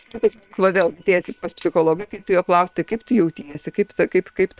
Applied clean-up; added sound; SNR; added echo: neural separator model SepFormer WHAM!.